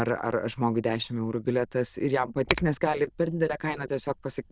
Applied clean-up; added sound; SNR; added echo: neural diffusion model UNIVERSE++.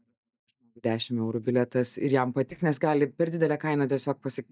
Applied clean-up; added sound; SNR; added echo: neural mask model DeepFilterNet 3.